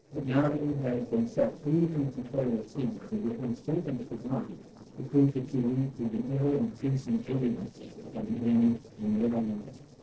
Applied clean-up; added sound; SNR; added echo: neural separator model SepFormer DNS4.